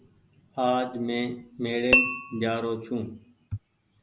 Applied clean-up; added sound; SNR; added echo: none; Tap / Glass; -3 dB; none.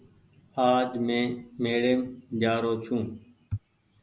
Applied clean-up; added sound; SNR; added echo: none; none; none; none.